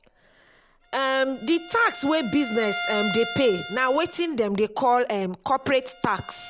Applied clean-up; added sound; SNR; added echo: none; Bowed string instrument; 12 dB; none.